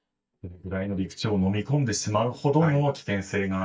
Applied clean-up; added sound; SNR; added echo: neural mask model DeepFilterNet 3.